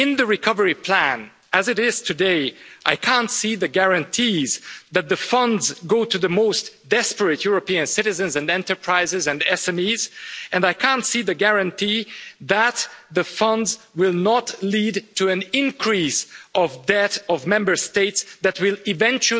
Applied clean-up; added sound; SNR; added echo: none; none; none; none.